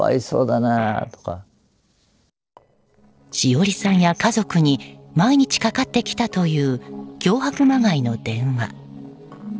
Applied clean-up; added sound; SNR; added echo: neural separator model SepFormer DNS4.